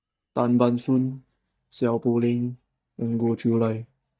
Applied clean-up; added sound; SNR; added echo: neural mask model DeepFilterNet 3.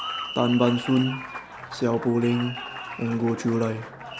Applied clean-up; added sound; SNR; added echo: none; Applause; 11 dB; none.